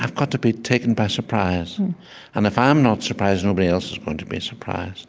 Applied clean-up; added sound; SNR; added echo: none; none; none; none.